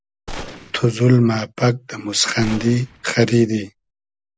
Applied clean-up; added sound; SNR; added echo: none; Gunshot, gunfire; 16 dB; none.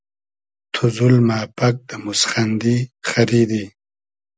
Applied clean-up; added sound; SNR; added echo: none; none; none; none.